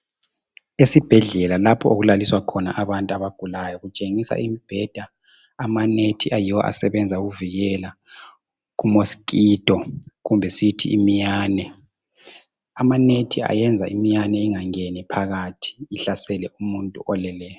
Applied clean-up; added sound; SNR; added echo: none; none; none; none.